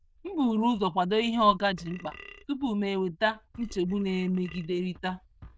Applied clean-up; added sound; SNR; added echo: neural diffusion model UNIVERSE++.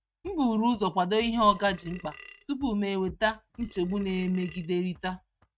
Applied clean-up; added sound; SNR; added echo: neural mask model RNNoise.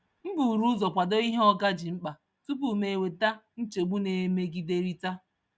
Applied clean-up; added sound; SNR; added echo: none; none; none; none.